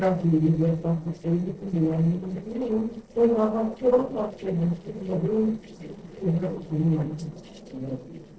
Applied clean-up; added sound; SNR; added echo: neural separator model SepFormer DNS4.